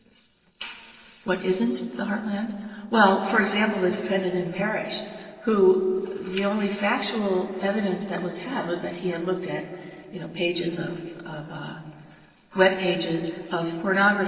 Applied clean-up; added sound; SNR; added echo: neural separator model SepFormer DNS4.